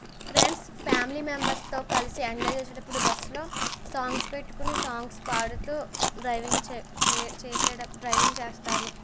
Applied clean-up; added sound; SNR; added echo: none; Chewing, mastication; -4 dB; none.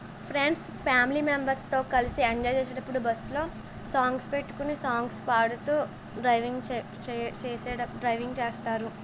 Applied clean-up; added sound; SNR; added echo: none; none; none; none.